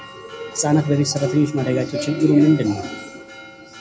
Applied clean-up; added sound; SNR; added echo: none; Church bell; 19 dB; reverberation time 0.4 s.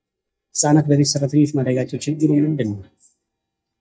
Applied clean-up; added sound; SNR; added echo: neural mask model DeepFilterNet 3.